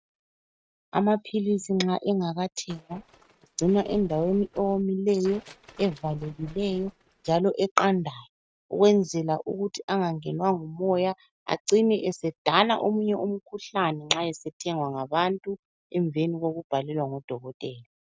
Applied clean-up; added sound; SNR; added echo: neural mask model RNNoise.